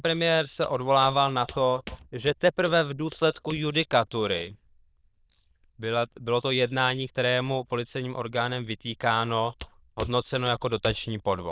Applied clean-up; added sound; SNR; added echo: neural diffusion model UNIVERSE++.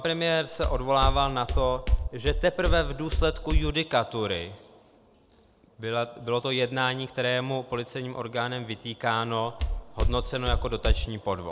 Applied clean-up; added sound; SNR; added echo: none; Walk, footsteps; -2 dB; none.